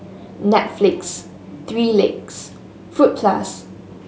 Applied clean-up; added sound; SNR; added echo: none; none; none; none.